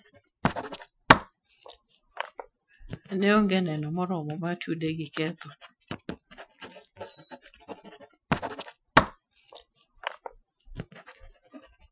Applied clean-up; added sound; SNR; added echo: classical method Wiener filter.